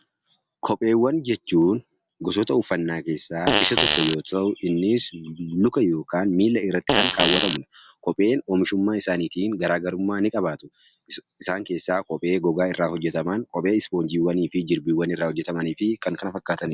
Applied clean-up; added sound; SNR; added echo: none; Fart; -3 dB; none.